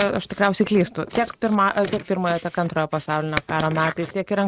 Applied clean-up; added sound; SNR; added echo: neural mask model RNNoise.